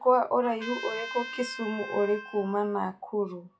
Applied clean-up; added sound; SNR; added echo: classical method log-MMSE.